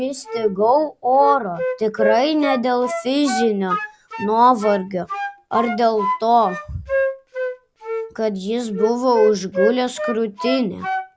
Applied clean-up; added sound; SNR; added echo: none; Wind instrument, woodwind instrument; 7 dB; none.